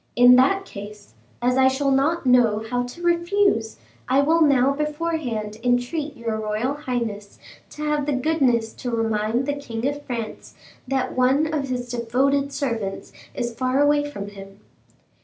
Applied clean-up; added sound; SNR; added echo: none; none; none; none.